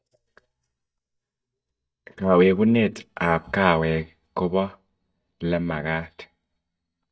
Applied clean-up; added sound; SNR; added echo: neural mask model DeepFilterNet 3.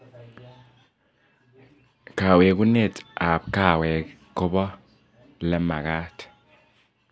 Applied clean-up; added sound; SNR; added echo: none; none; none; none.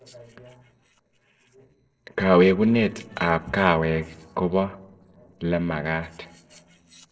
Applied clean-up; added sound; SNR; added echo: neural separator model SepFormer DNS4.